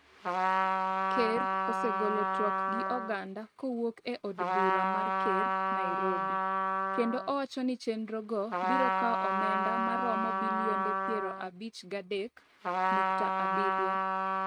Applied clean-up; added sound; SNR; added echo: neural mask model RNNoise.